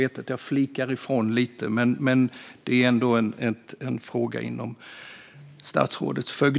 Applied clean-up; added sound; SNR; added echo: none; none; none; none.